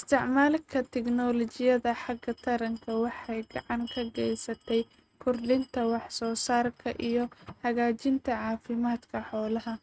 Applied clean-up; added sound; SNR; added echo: neural mask model RNNoise.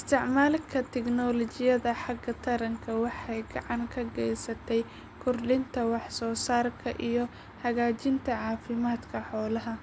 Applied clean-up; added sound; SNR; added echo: none; none; none; none.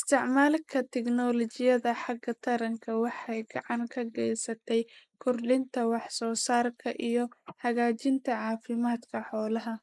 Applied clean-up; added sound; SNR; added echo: neural mask model Resemble Enhance denoiser.